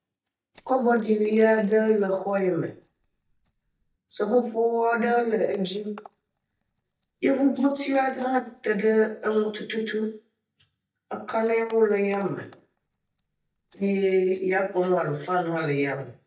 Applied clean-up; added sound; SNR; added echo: neural mask model DeepFilterNet 3.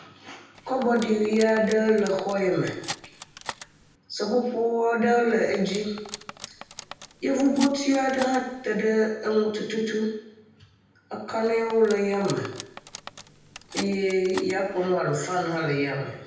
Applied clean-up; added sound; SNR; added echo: none; Cutlery, silverware; 16 dB; reverberation time 0.9 s.